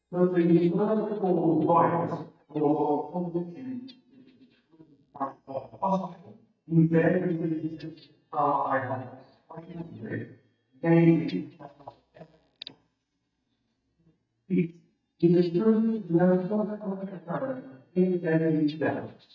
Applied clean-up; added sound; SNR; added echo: neural mask model DeepFilterNet 3.